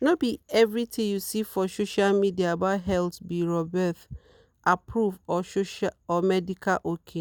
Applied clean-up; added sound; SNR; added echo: none; none; none; none.